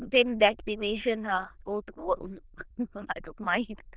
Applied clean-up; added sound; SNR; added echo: neural diffusion model UNIVERSE++.